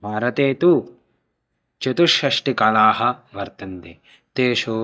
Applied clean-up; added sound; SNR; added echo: neural mask model DeepFilterNet 3.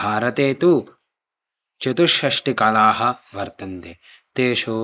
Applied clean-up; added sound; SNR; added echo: neural mask model Resemble Enhance denoiser.